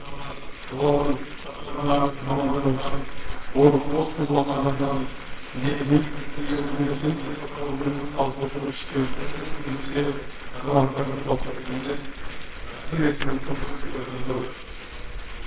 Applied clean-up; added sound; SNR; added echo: neural separator model SepFormer WHAMR!.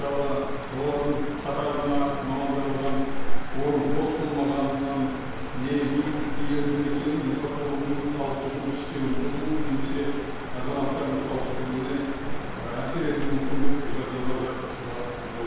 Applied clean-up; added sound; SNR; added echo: none; Cricket; -2 dB; reverberation time 1.2 s.